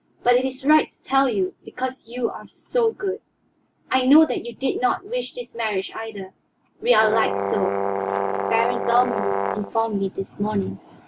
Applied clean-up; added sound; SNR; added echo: none; Brass instrument; 1 dB; none.